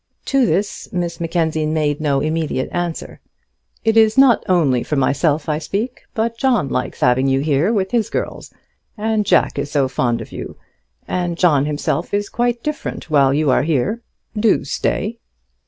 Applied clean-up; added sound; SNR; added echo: none; none; none; none.